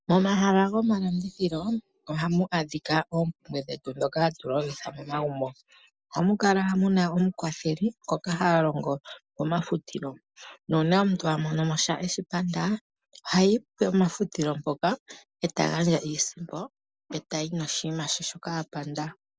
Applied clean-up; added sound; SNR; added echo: none; none; none; none.